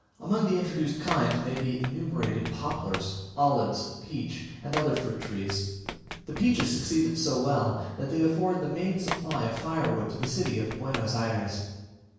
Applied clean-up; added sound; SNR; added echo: none; Run; 12 dB; reverberation time 1.0 s.